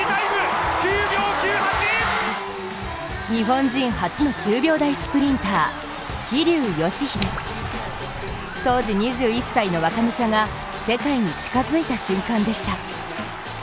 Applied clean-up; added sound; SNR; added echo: none; Alarm + Drip / Water; 13 dB; none.